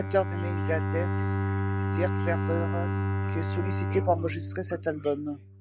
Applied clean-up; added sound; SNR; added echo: none; Bowed string instrument; -3 dB; none.